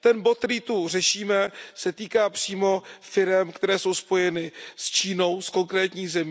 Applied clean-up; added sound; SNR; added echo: none; none; none; none.